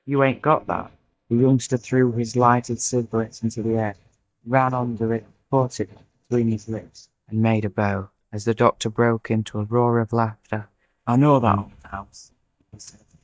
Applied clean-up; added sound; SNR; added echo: neural mask model DeepFilterNet 3.